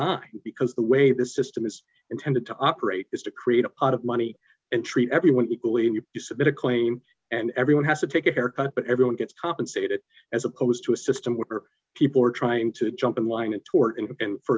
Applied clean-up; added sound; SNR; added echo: none; none; none; none.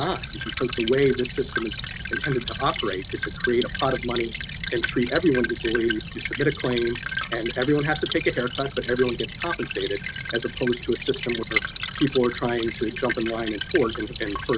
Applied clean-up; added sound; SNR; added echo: none; Stream / Trickle, dribble; 4 dB; none.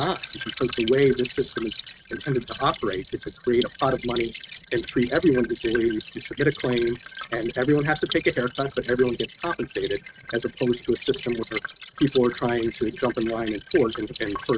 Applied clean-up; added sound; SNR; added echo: neural mask model RNNoise.